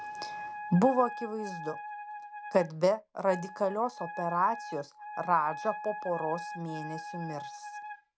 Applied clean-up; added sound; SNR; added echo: none; Wind instrument, woodwind instrument; 10 dB; none.